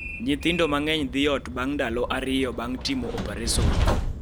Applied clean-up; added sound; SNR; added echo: none; Train; 2 dB; none.